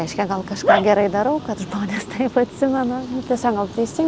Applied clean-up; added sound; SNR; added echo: none; none; none; none.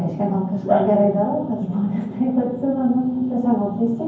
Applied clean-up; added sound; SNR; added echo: none; none; none; reverberation time 0.9 s.